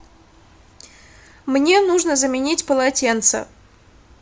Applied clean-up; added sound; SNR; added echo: none; none; none; none.